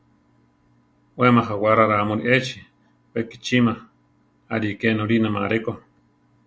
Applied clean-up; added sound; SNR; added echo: none; none; none; none.